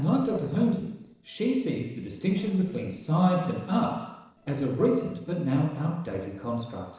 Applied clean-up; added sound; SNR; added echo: neural separator model SepFormer DNS4.